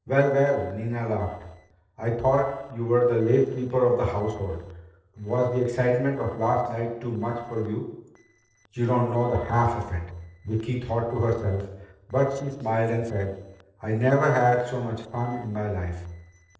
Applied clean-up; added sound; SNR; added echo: neural separator model SepFormer DNS4.